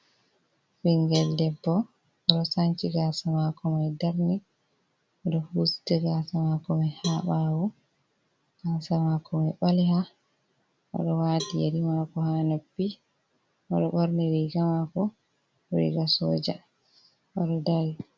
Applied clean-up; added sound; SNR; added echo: none; Cowbell; 19 dB; none.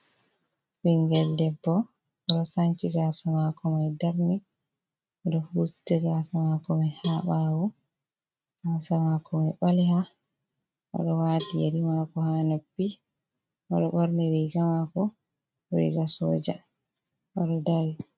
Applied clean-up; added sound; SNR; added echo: neural mask model RNNoise.